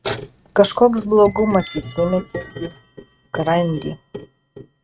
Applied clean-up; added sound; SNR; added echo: neural mask model RNNoise.